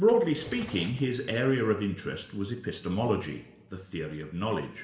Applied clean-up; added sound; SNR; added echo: none; Drawer open or close; 16 dB; reverberation time 1.2 s.